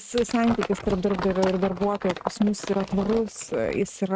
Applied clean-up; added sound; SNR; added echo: neural mask model RNNoise.